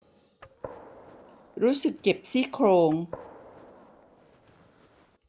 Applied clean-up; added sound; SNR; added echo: none; Gunshot, gunfire; 19 dB; none.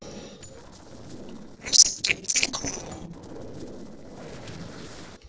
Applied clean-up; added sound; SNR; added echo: neural separator model SepFormer DNS4.